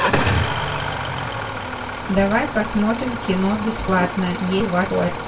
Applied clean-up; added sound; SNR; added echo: none; Idling / Engine starting; 2 dB; reverberation time 0.1 s.